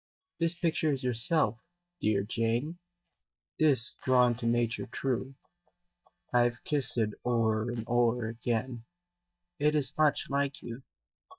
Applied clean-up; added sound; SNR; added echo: neural mask model DeepFilterNet 3.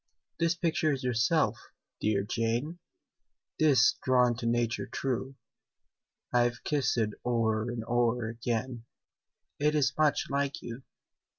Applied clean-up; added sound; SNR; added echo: none; none; none; none.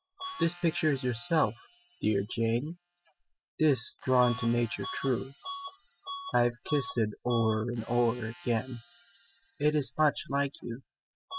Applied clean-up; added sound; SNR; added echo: classical method spectral subtraction.